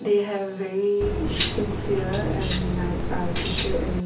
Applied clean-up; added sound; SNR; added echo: none; Cutlery, silverware; -1 dB; reverberation time 0.3 s.